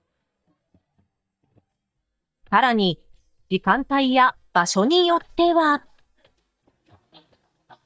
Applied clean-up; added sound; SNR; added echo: neural mask model DeepFilterNet 3.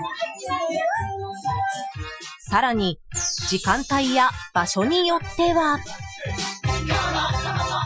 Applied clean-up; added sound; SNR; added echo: classical method Wiener filter.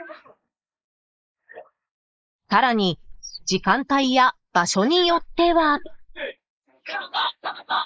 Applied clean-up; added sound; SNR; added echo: neural mask model Resemble Enhance denoiser.